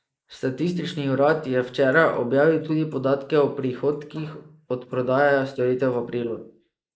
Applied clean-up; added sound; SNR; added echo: neural mask model Resemble Enhance denoiser.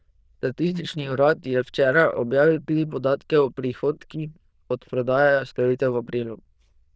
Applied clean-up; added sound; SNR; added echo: neural diffusion model UNIVERSE++.